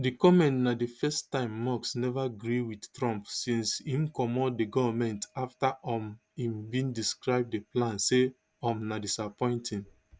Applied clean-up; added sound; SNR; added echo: none; none; none; none.